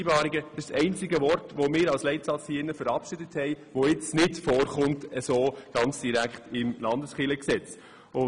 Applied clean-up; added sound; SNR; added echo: none; none; none; none.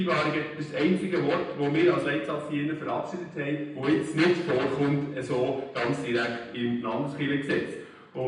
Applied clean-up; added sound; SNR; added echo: none; none; none; reverberation time 0.9 s.